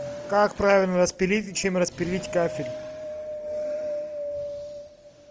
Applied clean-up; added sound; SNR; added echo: none; Wind; 8 dB; none.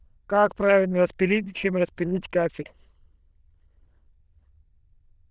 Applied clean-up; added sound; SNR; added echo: neural diffusion model UNIVERSE++.